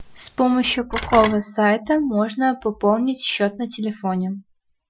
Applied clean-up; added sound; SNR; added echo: classical method Wiener filter.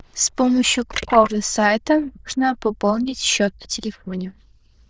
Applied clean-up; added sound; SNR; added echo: neural diffusion model UNIVERSE++.